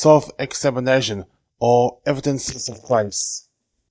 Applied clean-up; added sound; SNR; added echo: neural mask model DeepFilterNet 3.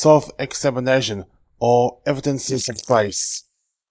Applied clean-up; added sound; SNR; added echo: neural mask model Resemble Enhance denoiser.